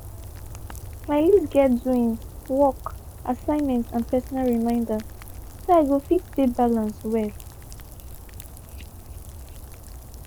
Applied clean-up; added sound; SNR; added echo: none; Rain; 14 dB; none.